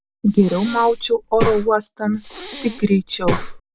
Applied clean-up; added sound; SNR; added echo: none; Breathing; 7 dB; none.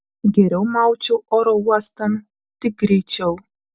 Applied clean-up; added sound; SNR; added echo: none; none; none; none.